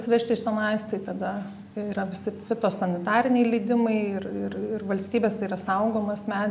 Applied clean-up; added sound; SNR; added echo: none; none; none; none.